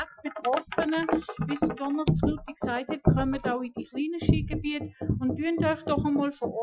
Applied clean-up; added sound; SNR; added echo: classical method Wiener filter.